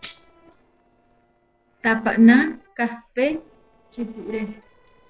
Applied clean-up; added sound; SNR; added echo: neural separator model SepFormer DNS4.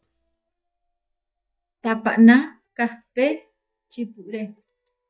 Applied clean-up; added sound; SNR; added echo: neural mask model DeepFilterNet 3.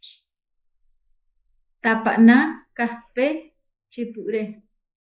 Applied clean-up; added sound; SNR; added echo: neural mask model Resemble Enhance denoiser.